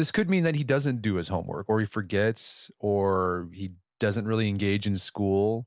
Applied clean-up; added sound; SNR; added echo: none; none; none; none.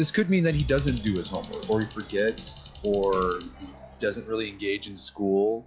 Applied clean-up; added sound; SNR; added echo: classical method log-MMSE.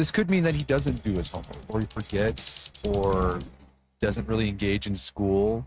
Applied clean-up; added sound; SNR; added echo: neural mask model RNNoise.